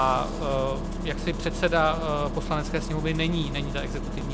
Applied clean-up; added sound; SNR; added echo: none; Engine starting; 3 dB; none.